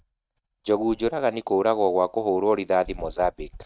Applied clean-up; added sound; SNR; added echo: neural mask model RNNoise.